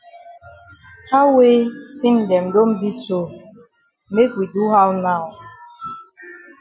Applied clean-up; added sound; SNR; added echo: none; none; none; none.